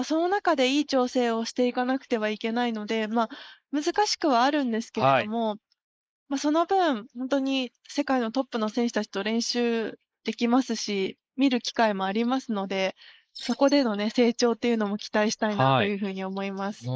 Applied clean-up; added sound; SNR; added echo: neural mask model Resemble Enhance denoiser.